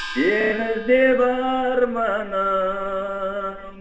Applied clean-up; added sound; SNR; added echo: none; Gong; 15 dB; reverberation time 0.6 s.